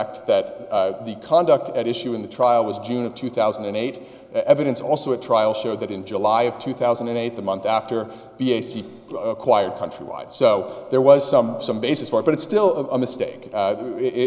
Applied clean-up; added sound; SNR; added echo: none; none; none; none.